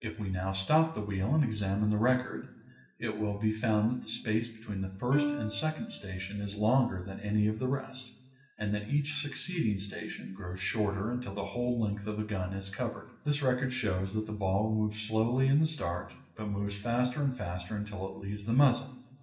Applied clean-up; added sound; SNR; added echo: none; Plucked string instrument; 7 dB; reverberation time 0.8 s.